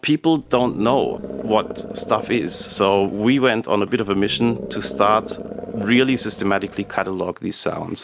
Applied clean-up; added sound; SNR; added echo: none; Animal; 13 dB; none.